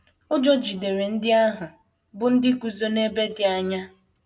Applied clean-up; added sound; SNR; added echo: none; none; none; none.